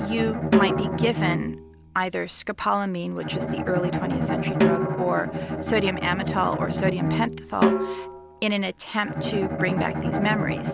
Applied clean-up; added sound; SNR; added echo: none; Snare drum + Bowed string instrument; -1 dB; none.